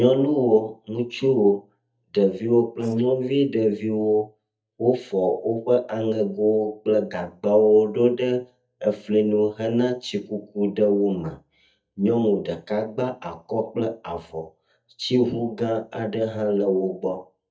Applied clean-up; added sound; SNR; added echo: neural mask model DeepFilterNet 3.